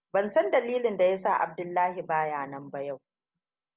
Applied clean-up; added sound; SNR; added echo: none; none; none; none.